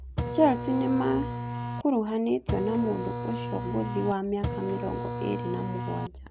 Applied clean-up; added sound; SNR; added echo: none; Printer; 4 dB; none.